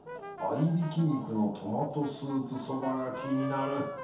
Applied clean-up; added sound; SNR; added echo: none; Brass instrument; 12 dB; reverberation time 0.6 s.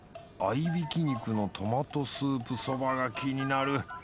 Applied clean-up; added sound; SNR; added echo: none; none; none; none.